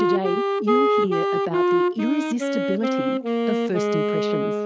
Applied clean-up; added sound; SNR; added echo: neural mask model RNNoise.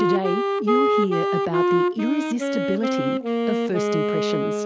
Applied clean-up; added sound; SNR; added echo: none; Wind instrument, woodwind instrument; -4 dB; none.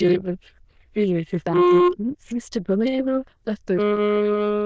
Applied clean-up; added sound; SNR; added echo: neural diffusion model UNIVERSE++.